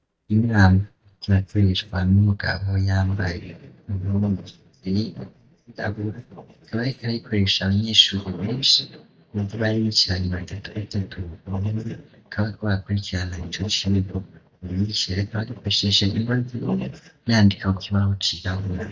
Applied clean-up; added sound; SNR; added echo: neural mask model DeepFilterNet 3.